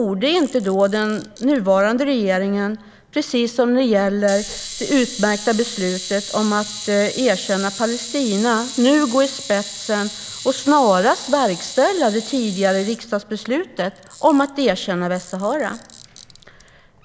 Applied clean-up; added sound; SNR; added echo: none; Camera; 14 dB; none.